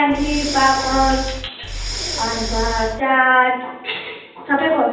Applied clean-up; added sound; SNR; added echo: none; Breathing; 6 dB; reverberation time 0.9 s.